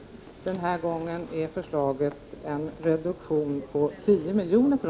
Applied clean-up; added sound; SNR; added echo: none; none; none; none.